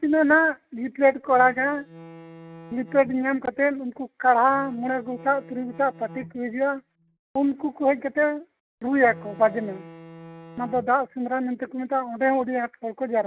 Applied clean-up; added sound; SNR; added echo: neural mask model RNNoise.